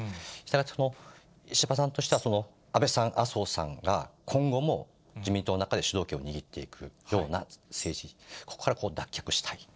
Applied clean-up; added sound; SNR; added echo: neural separator model SepFormer DNS4.